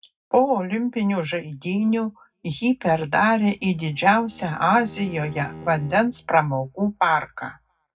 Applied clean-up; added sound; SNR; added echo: none; Bowed string instrument; 19 dB; reverberation time 0.3 s.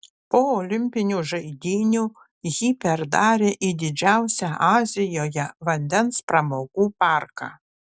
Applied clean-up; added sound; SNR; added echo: none; none; none; none.